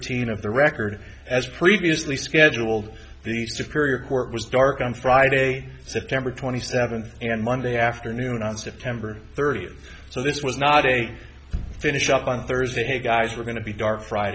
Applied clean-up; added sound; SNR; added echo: none; none; none; none.